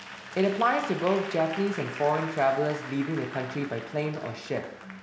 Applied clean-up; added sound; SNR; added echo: none; Applause / Crowd; 13 dB; none.